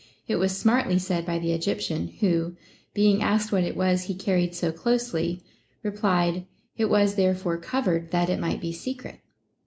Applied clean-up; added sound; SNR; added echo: none; none; none; none.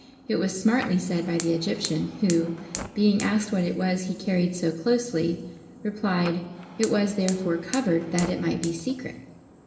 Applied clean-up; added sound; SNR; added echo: none; Fire; 15 dB; reverberation time 2.9 s.